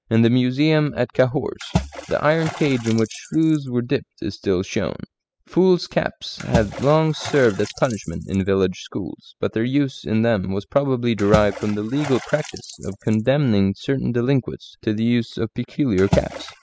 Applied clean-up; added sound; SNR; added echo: classical method spectral subtraction.